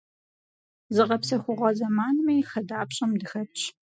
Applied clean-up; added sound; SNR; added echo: classical method spectral subtraction.